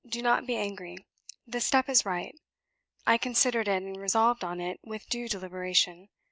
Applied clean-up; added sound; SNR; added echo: none; none; none; none.